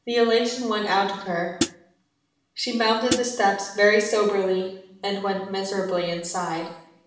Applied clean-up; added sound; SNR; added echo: none; Hi-hat; 2 dB; reverberation time 0.7 s.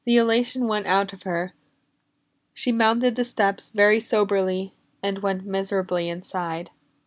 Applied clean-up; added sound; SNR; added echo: none; none; none; none.